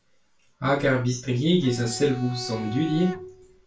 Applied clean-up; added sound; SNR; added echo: none; Bowed string instrument; 13 dB; reverberation time 0.3 s.